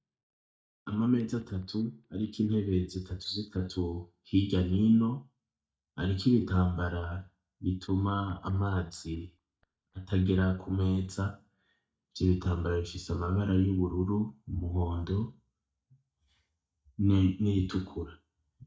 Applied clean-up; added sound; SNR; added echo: neural mask model DeepFilterNet 3.